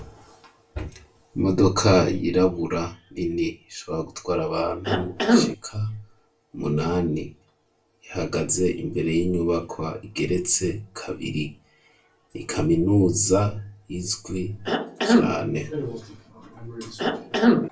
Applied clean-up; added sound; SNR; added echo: none; Cough; -3 dB; reverberation time 0.2 s.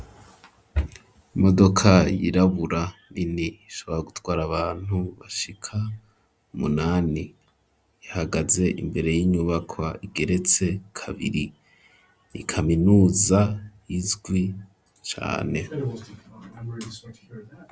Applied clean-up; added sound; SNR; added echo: none; none; none; none.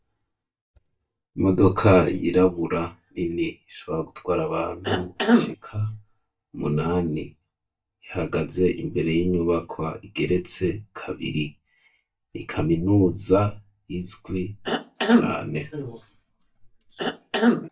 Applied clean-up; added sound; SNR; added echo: neural mask model DeepFilterNet 3.